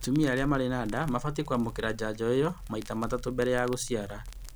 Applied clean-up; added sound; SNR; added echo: none; Crackle; 11 dB; none.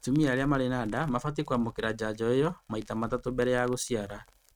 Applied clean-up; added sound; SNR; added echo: neural mask model RNNoise.